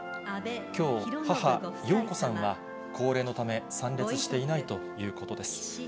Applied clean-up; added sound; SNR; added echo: none; none; none; none.